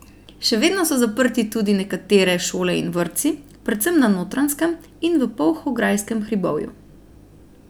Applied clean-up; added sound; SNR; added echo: none; none; none; none.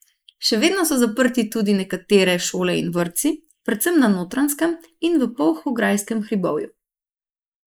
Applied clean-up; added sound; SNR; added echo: neural mask model Resemble Enhance denoiser.